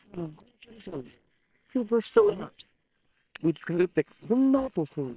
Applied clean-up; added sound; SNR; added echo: neural separator model SepFormer WHAM!.